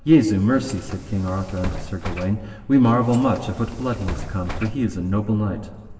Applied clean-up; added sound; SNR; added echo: none; Bus; 12 dB; reverberation time 2.7 s.